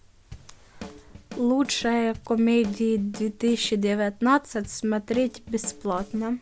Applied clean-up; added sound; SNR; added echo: none; Drum / Drum kit; 19 dB; none.